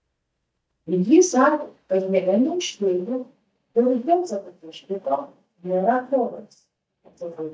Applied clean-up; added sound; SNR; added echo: neural mask model DeepFilterNet 3.